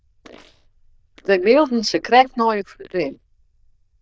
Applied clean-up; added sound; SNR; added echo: neural diffusion model UNIVERSE++.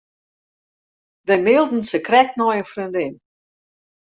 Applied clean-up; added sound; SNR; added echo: none; none; none; none.